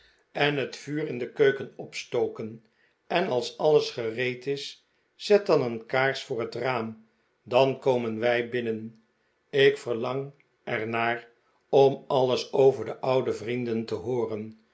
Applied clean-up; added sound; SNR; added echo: none; none; none; none.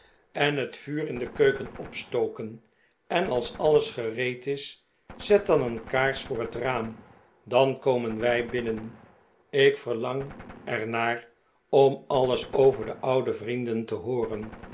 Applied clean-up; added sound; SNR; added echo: none; Gunshot, gunfire; 20 dB; none.